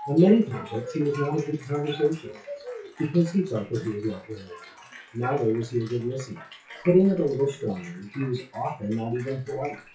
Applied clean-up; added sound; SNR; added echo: classical method WPE with log-MMSE.